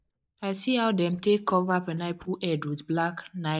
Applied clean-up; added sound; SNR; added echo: neural mask model DeepFilterNet 3.